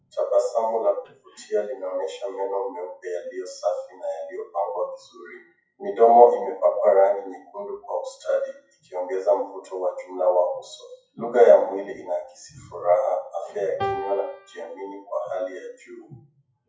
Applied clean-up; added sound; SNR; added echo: classical method WPE with log-MMSE.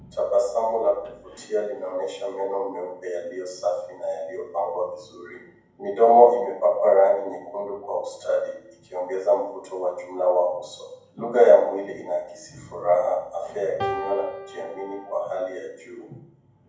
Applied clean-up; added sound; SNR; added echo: none; Piano; 8 dB; reverberation time 0.9 s.